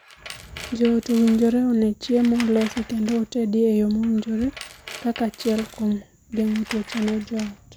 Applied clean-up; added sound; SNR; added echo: none; Tools; 18 dB; none.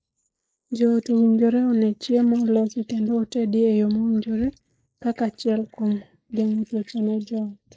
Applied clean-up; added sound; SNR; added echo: neural mask model Resemble Enhance denoiser.